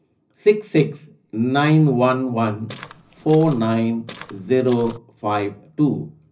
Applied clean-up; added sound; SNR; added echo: none; Walk, footsteps; 18 dB; reverberation time 0.4 s.